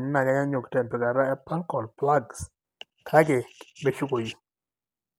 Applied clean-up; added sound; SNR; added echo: none; none; none; none.